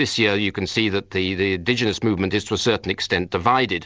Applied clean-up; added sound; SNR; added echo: none; none; none; none.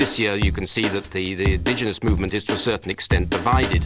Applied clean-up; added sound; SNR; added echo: none; Drum kit; 1 dB; none.